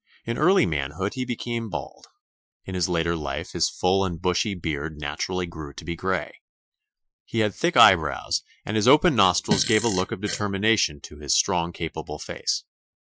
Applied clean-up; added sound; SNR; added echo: classical method Wiener filter.